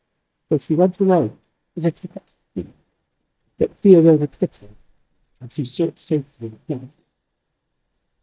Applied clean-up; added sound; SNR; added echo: neural mask model DeepFilterNet 3.